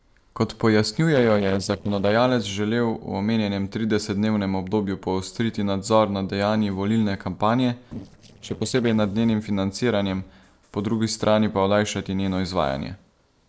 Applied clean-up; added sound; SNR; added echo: neural separator model SepFormer DNS4.